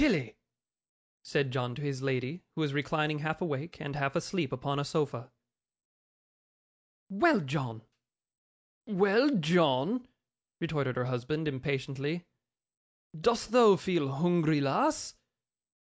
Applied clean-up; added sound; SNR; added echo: none; none; none; none.